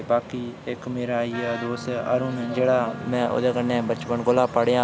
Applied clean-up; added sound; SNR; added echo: none; Wind instrument, woodwind instrument; 15 dB; none.